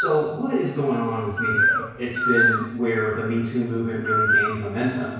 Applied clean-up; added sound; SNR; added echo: none; Bird; 1 dB; reverberation time 1.1 s.